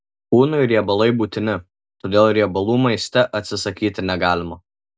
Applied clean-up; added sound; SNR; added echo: none; none; none; none.